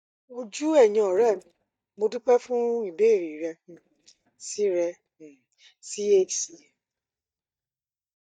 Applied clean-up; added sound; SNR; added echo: neural mask model DeepFilterNet 3.